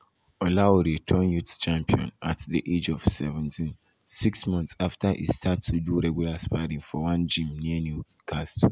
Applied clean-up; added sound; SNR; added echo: none; none; none; none.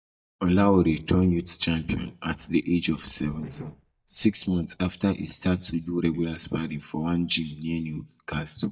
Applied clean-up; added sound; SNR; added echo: neural mask model DeepFilterNet 3.